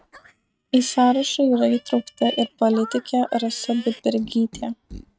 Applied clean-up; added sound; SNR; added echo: neural mask model RNNoise.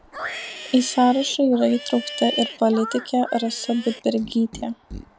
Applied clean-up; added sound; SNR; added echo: none; Livestock, farm animals, working animals; 13 dB; none.